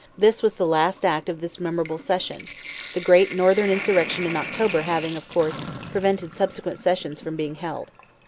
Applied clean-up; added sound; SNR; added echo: none; Sink (filling or washing); 13 dB; none.